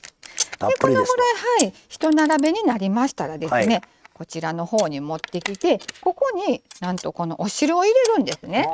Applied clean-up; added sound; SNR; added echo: neural mask model RNNoise.